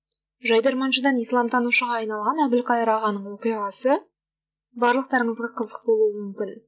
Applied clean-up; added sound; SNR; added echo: none; none; none; none.